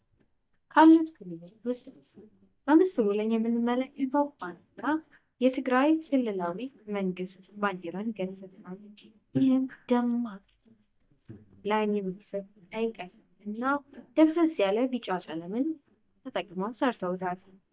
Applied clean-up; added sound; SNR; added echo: neural mask model DeepFilterNet 3.